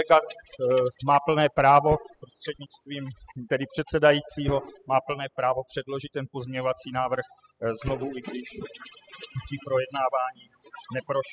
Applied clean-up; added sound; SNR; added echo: classical method spectral subtraction.